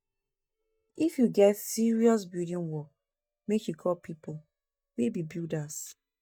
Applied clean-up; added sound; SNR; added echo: neural mask model DeepFilterNet 3.